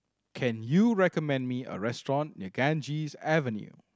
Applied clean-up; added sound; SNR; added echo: none; none; none; none.